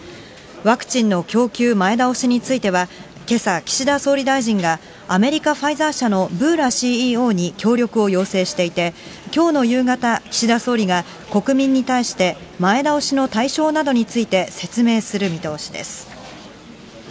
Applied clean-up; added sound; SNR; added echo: none; none; none; none.